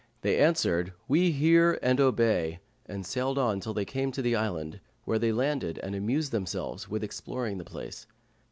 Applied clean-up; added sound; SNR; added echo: none; none; none; none.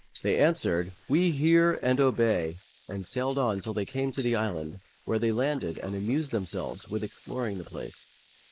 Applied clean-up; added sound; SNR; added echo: neural mask model Resemble Enhance denoiser.